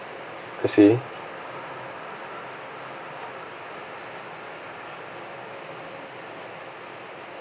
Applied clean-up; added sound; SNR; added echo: none; none; none; none.